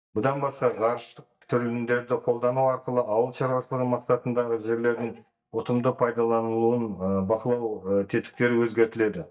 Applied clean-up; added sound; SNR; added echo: neural mask model DeepFilterNet 3.